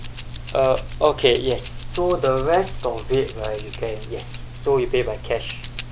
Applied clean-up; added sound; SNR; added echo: none; Keys jangling; 2 dB; none.